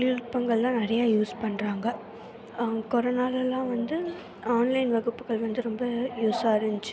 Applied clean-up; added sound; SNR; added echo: none; none; none; none.